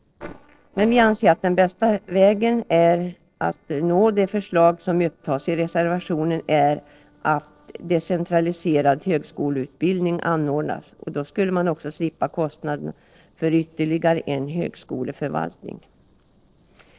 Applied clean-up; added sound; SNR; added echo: neural separator model SepFormer DNS4.